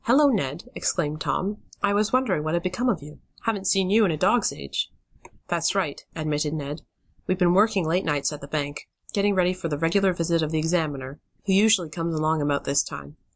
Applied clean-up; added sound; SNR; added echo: none; none; none; none.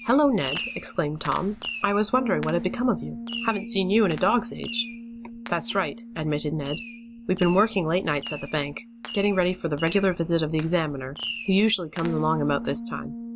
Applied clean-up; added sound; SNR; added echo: none; Bass guitar + Fireworks; 11 dB; none.